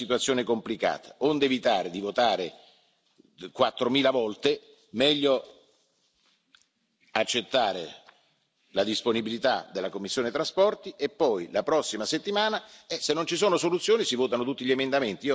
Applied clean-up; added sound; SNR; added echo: none; none; none; none.